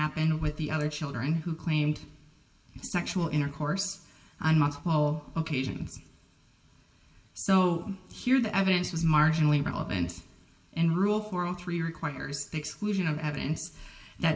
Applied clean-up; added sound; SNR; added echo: none; none; none; reverberation time 0.6 s.